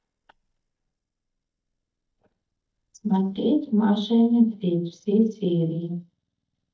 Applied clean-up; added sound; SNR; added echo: neural mask model DeepFilterNet 3.